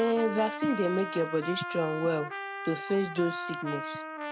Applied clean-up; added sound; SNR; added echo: none; Trumpet; 7 dB; none.